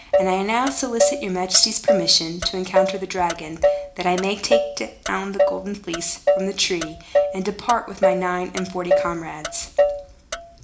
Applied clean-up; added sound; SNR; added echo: none; Motor vehicle (road); -1 dB; reverberation time 0.4 s.